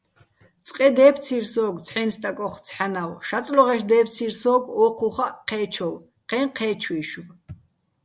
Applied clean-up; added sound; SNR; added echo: none; none; none; none.